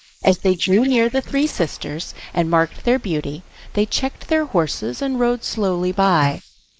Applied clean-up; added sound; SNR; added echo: neural mask model Resemble Enhance denoiser.